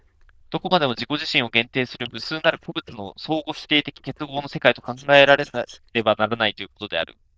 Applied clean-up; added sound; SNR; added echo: neural diffusion model UNIVERSE++.